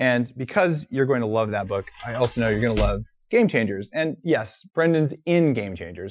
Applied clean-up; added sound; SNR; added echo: classical method Wiener filter.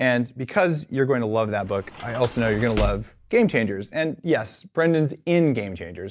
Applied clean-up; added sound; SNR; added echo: none; Sliding door / Slam; 10 dB; none.